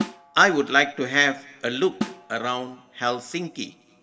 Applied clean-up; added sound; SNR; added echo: none; Snare drum; 13 dB; reverberation time 1.1 s.